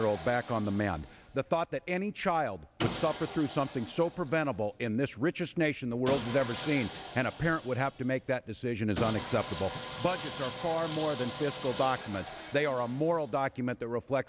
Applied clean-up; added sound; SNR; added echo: none; Sawing; 11 dB; none.